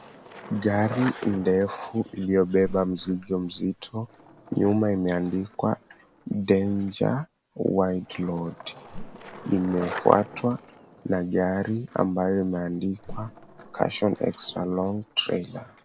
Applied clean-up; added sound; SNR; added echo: none; Whoosh, swoosh, swish + Skateboard; 16 dB; none.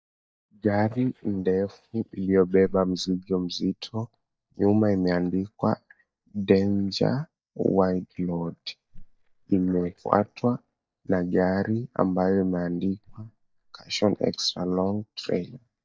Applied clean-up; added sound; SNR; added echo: neural mask model DeepFilterNet 3.